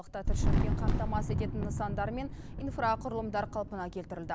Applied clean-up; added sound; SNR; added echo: none; Thunder; -4 dB; none.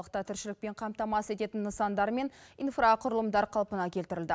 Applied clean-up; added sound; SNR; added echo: none; none; none; none.